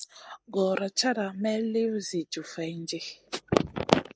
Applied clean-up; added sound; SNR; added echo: neural mask model Resemble Enhance denoiser.